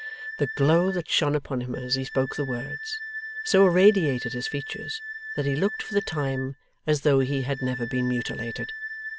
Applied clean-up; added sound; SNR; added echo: none; Wind instrument, woodwind instrument; 11 dB; none.